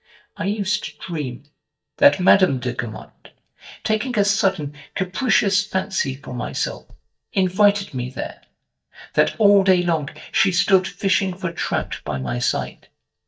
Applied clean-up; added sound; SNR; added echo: neural mask model DeepFilterNet 3.